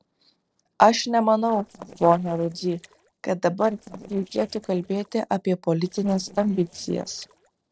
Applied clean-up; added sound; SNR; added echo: neural separator model SepFormer DNS4.